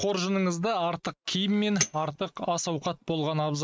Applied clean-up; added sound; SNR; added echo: neural mask model RNNoise.